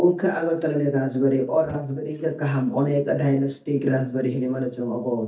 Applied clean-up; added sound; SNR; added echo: neural mask model DeepFilterNet 3.